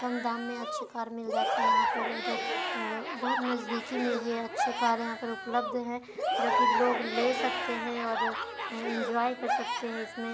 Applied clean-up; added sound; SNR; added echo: none; Crowd / Cheering; -1 dB; none.